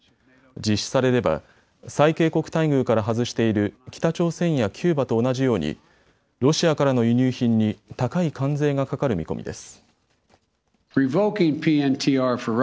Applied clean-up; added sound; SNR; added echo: none; none; none; none.